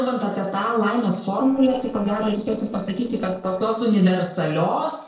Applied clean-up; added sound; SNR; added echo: neural separator model SepFormer DNS4.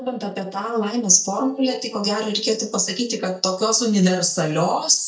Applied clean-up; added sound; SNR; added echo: neural mask model DeepFilterNet 3.